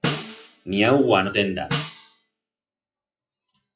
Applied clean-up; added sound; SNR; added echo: classical method WPE with log-MMSE.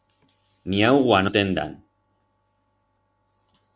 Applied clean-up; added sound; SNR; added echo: none; none; none; none.